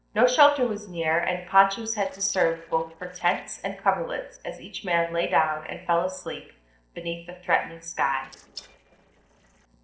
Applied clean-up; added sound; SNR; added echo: neural separator model SepFormer DNS4.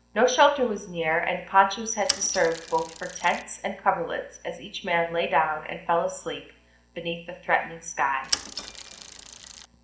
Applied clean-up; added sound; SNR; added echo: none; Mechanisms / Bicycle; 8 dB; reverberation time 0.5 s.